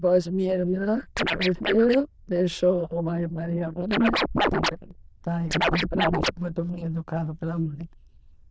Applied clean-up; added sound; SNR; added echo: neural diffusion model UNIVERSE++.